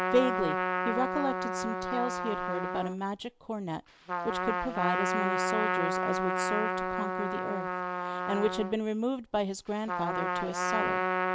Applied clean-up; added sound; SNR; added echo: none; Trumpet; -1 dB; none.